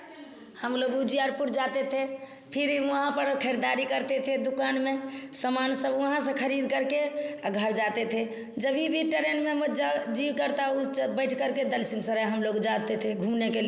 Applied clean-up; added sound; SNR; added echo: none; none; none; none.